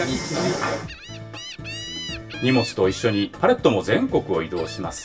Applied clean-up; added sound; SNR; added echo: none; Gull, seagull; 15 dB; reverberation time 0.1 s.